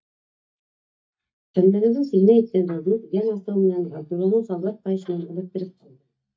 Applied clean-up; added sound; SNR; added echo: neural mask model DeepFilterNet 3.